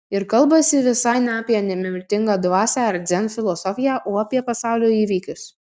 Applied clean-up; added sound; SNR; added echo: none; none; none; none.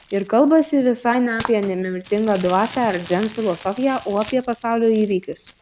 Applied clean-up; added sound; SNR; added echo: none; Crumpling, crinkling; 18 dB; none.